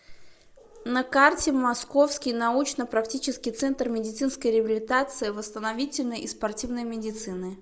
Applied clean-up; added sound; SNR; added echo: none; none; none; none.